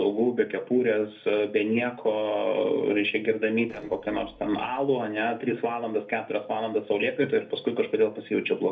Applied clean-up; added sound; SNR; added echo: neural separator model SepFormer DNS4.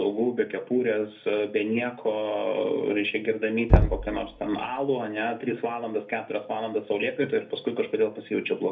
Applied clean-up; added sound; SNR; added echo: none; Knock; -1 dB; reverberation time 0.3 s.